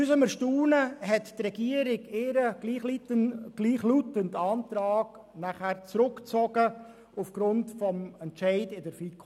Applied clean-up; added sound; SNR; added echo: none; none; none; none.